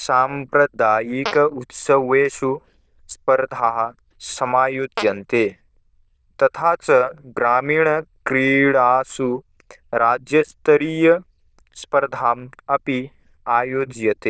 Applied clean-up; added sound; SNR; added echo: neural diffusion model UNIVERSE++.